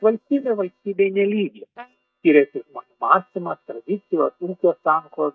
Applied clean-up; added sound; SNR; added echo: neural mask model DeepFilterNet 3.